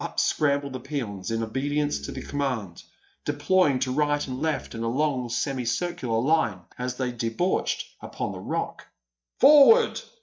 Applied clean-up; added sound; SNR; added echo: neural mask model DeepFilterNet 3.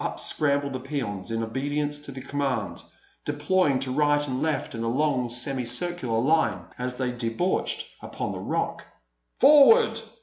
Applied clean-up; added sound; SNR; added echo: none; none; none; none.